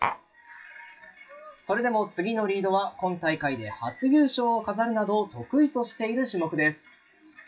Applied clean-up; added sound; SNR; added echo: classical method WPE with log-MMSE.